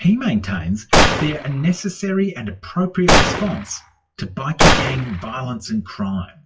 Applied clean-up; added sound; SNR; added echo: classical method WPE with log-MMSE.